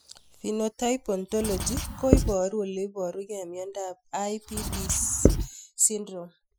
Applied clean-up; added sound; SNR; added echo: classical method Wiener filter.